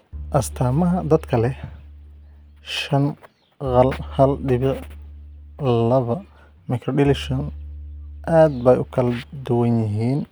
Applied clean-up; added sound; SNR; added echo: none; Bowed string instrument; 16 dB; none.